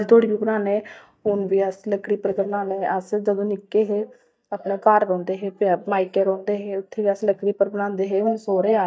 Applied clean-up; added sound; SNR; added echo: neural mask model DeepFilterNet 3.